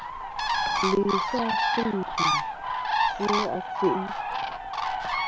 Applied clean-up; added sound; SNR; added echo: none; Bird; -4 dB; none.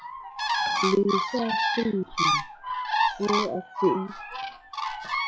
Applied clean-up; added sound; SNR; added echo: classical method log-MMSE.